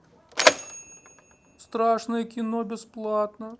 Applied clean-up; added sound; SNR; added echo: none; Mechanisms; 0 dB; none.